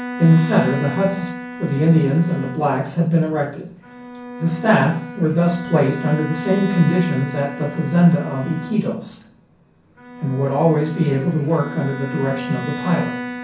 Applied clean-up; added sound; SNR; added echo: none; Bowed string instrument; 11 dB; reverberation time 0.6 s.